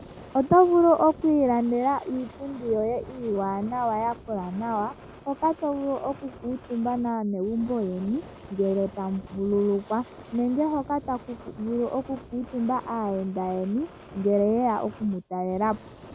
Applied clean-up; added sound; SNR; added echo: none; Fire; 19 dB; none.